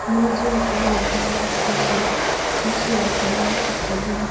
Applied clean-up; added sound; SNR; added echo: none; Train; -3 dB; reverberation time 0.6 s.